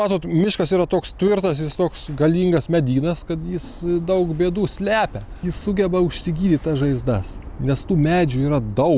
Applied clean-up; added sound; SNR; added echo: none; none; none; none.